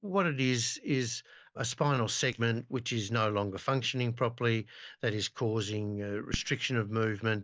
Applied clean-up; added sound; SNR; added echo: neural mask model DeepFilterNet 3.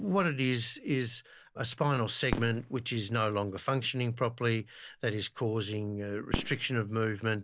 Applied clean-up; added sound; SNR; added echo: none; Fireworks; 12 dB; none.